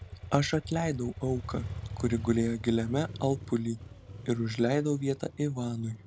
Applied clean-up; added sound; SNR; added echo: none; Motorcycle; 12 dB; none.